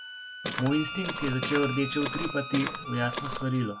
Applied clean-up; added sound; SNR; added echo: none; Harmonica + Walk, footsteps; 3 dB; none.